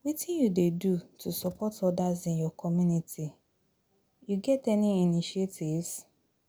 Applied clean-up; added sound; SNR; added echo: none; none; none; none.